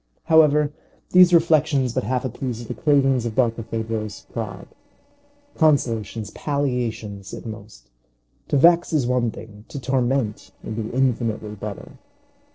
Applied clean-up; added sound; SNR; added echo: neural separator model SepFormer DNS4.